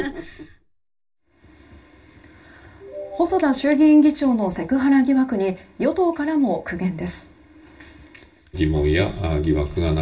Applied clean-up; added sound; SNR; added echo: none; none; none; reverberation time 0.2 s.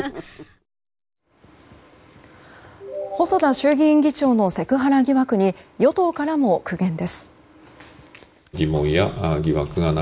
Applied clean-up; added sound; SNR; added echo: none; none; none; none.